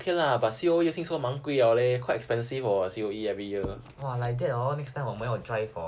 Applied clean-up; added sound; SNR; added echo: none; none; none; none.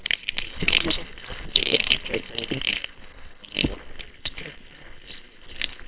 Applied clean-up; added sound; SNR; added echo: neural separator model SepFormer WHAM!.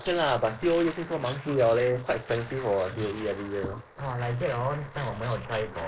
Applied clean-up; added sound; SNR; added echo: neural mask model Resemble Enhance denoiser.